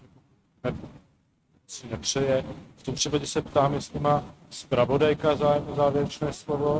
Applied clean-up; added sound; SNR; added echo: neural mask model RNNoise.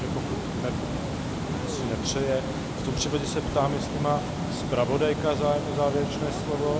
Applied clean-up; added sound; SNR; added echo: none; Water; 1 dB; none.